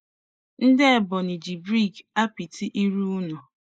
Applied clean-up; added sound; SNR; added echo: neural mask model Resemble Enhance denoiser.